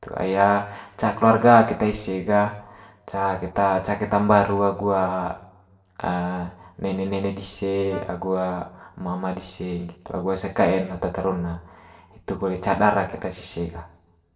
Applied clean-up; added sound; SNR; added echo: neural separator model SepFormer DNS4.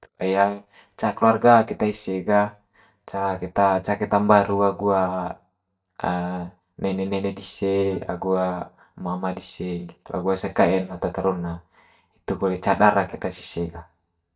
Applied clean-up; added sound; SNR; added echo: neural mask model DeepFilterNet 3.